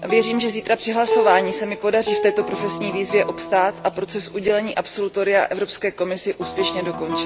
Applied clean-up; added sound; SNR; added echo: none; Acoustic guitar; 7 dB; none.